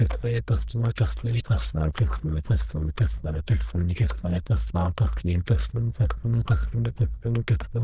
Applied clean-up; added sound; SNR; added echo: neural diffusion model UNIVERSE++.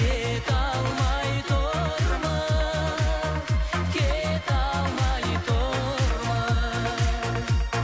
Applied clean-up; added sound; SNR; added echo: none; Trumpet; 18 dB; none.